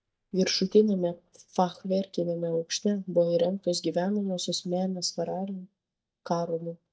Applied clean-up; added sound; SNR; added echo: neural mask model DeepFilterNet 3.